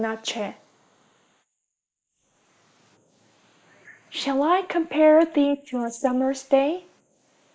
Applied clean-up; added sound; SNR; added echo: neural mask model Resemble Enhance denoiser.